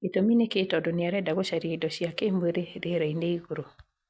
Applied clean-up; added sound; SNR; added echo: none; none; none; none.